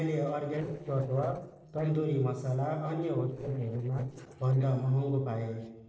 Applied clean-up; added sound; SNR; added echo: neural separator model SepFormer DNS4.